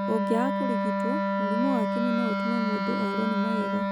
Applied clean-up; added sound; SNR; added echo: none; Wind instrument, woodwind instrument; -3 dB; none.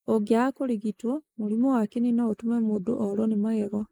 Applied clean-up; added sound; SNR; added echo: neural mask model Resemble Enhance denoiser.